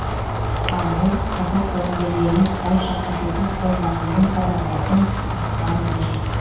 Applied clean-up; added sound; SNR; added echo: none; Rain; 1 dB; reverberation time 0.6 s.